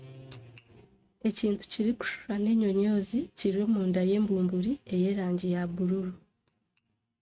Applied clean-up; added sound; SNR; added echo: neural mask model RNNoise.